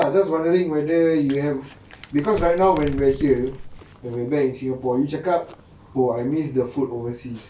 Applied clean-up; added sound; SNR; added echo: none; Crumpling, crinkling; 12 dB; none.